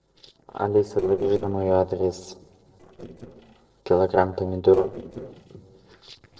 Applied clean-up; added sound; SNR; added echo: neural separator model SepFormer DNS4.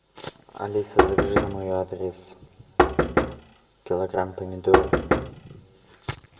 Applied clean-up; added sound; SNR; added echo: none; Knock; -5 dB; reverberation time 1.2 s.